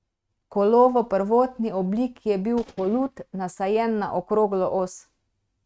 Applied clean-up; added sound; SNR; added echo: neural mask model RNNoise.